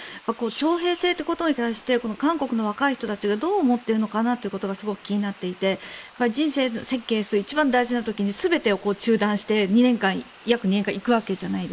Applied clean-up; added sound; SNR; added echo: neural mask model Resemble Enhance denoiser.